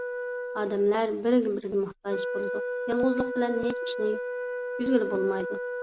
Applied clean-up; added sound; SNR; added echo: none; Wind instrument, woodwind instrument; 5 dB; none.